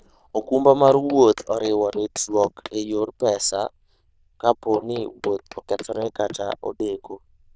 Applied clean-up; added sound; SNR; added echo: neural diffusion model UNIVERSE++.